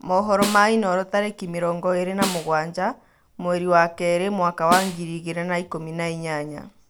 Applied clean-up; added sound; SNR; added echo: none; Snare drum; 10 dB; none.